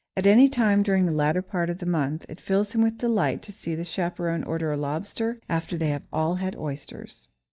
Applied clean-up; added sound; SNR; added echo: neural mask model DeepFilterNet 3.